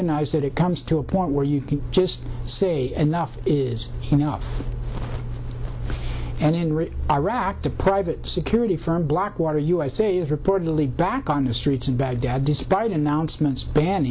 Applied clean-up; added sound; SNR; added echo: none; none; none; none.